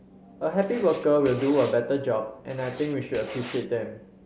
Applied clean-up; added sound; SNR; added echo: none; Writing; 17 dB; none.